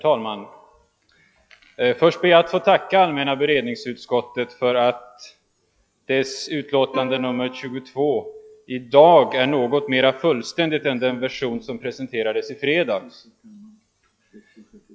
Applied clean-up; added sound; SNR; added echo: classical method log-MMSE.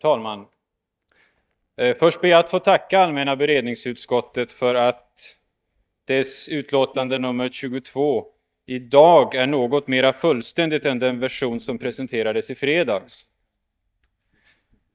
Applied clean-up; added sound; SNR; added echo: neural mask model DeepFilterNet 3.